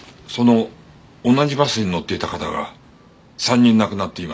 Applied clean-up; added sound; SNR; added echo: none; none; none; none.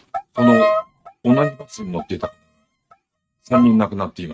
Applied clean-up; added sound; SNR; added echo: neural mask model RNNoise.